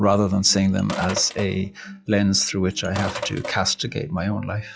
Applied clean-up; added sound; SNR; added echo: classical method log-MMSE.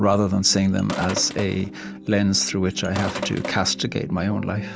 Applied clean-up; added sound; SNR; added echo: none; Sink (filling or washing); 11 dB; none.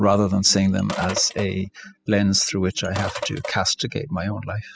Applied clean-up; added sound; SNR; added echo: classical method spectral subtraction.